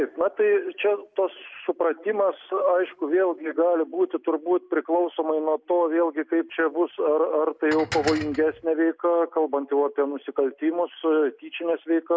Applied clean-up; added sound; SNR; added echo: none; Dishes, pots, and pans; 11 dB; none.